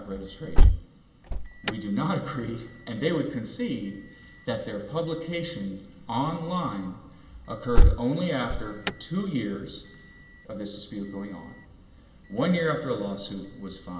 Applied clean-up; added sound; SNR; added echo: none; Alarm; -4 dB; reverberation time 0.9 s.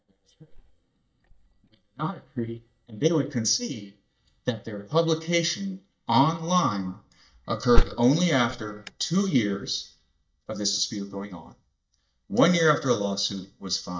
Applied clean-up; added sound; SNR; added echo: neural mask model DeepFilterNet 3.